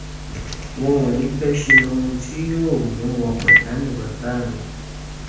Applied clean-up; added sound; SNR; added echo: none; Telephone; -1 dB; reverberation time 0.9 s.